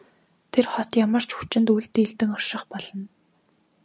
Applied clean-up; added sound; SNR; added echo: none; none; none; none.